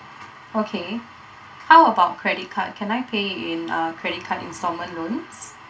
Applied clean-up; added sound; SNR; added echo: none; none; none; reverberation time 0.2 s.